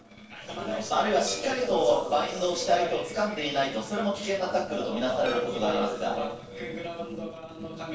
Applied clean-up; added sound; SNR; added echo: neural separator model SepFormer DNS4.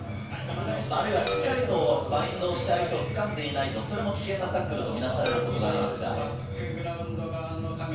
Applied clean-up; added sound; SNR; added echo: none; Chime; 9 dB; reverberation time 0.7 s.